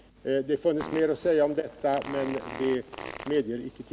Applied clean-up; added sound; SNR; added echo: none; Fart; 13 dB; none.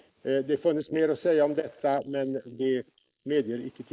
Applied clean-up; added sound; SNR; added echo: neural mask model Resemble Enhance denoiser.